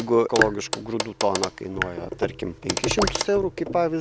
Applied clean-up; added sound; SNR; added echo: none; Raindrop / Drip + Clock; 3 dB; none.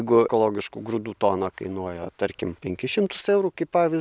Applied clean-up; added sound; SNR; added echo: none; none; none; none.